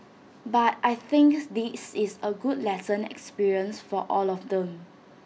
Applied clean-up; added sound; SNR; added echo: none; none; none; none.